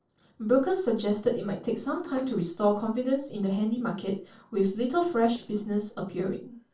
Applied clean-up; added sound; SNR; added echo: neural separator model SepFormer DNS4.